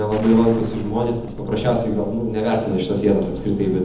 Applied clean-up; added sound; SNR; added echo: none; Gunshot, gunfire; 18 dB; reverberation time 1.0 s.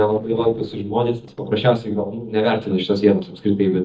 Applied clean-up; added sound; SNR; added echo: neural mask model DeepFilterNet 3.